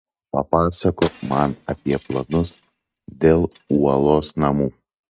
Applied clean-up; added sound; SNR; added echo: neural mask model RNNoise.